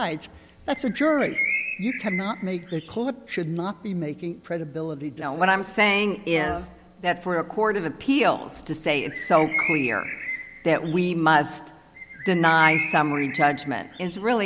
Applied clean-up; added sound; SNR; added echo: none; Bird; 7 dB; none.